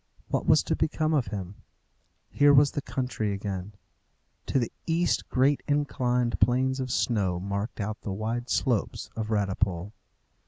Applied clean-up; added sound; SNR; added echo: none; none; none; none.